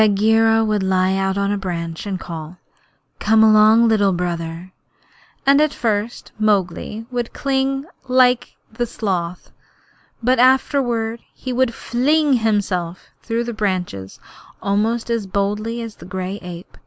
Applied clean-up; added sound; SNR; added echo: none; none; none; none.